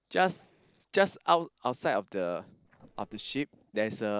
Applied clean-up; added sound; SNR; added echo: neural separator model SepFormer DNS4.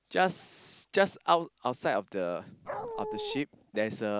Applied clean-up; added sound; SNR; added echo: none; Dog; 6 dB; none.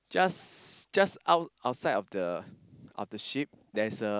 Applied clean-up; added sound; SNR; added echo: none; none; none; none.